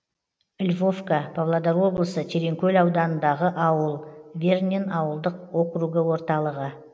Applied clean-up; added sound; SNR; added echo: none; none; none; none.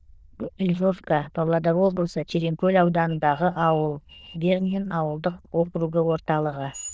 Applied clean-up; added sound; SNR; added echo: neural diffusion model UNIVERSE++.